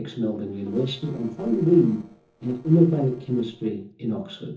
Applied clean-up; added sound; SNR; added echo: neural separator model SepFormer DNS4.